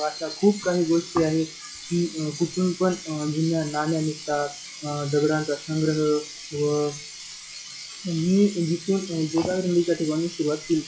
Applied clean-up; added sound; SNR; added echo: classical method WPE with log-MMSE.